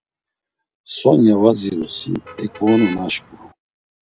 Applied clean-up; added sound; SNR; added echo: none; Motor vehicle (road); 19 dB; none.